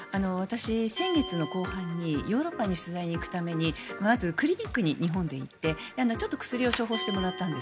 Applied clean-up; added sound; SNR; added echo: none; Glass; 5 dB; none.